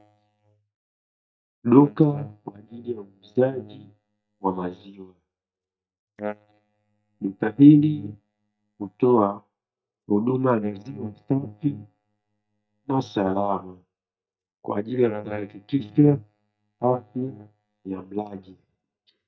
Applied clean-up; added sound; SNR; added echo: neural mask model DeepFilterNet 3.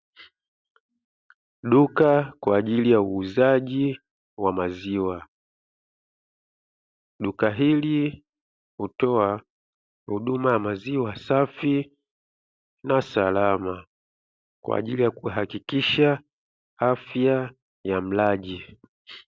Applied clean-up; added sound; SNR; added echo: none; none; none; none.